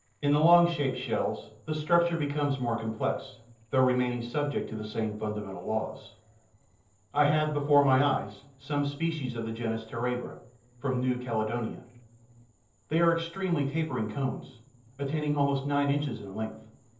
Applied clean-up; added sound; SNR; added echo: neural separator model SepFormer DNS4.